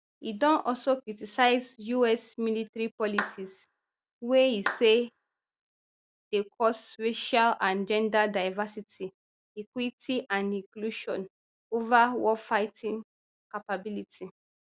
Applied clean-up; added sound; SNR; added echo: none; Clapping; 10 dB; none.